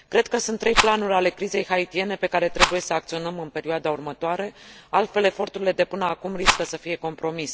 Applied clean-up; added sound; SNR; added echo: none; Rattle; 1 dB; none.